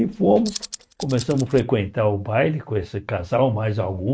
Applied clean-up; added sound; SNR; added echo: neural mask model RNNoise.